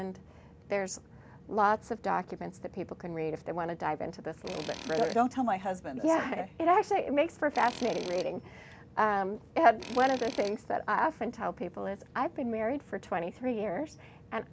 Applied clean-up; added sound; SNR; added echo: none; Tools; 15 dB; none.